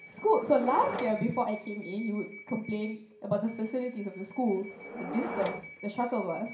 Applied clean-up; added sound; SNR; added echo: none; Subway, metro, underground / Door; 11 dB; reverberation time 0.5 s.